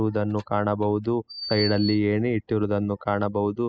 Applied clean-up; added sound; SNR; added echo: classical method spectral subtraction.